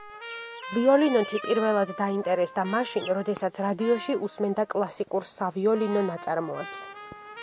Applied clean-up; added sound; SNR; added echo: none; Trumpet; 15 dB; none.